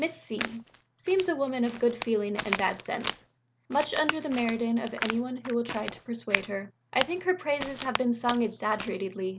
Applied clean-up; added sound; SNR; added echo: none; Crack; 6 dB; none.